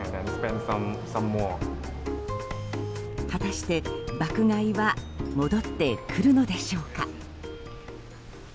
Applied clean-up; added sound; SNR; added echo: none; Waves, surf; 19 dB; none.